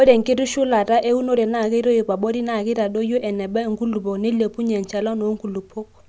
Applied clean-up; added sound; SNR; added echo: none; none; none; none.